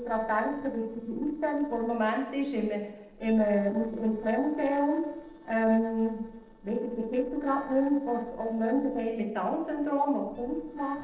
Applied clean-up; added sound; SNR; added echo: neural separator model SepFormer DNS4.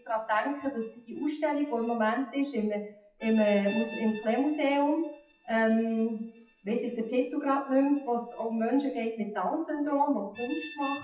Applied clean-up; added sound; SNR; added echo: classical method WPE with log-MMSE.